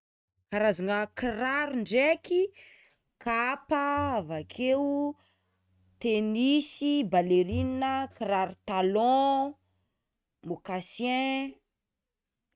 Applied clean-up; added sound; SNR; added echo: neural mask model RNNoise.